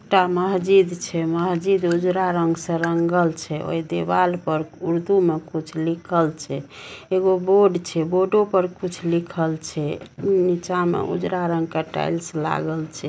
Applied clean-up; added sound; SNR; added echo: none; none; none; none.